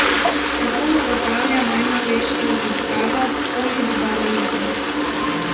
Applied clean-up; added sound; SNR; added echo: none; Toilet flush; -4 dB; reverberation time 0.3 s.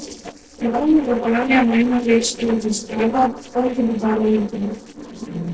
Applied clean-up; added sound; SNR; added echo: neural separator model SepFormer DNS4.